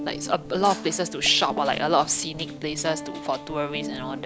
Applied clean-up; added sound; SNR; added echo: none; Guitar; 10 dB; none.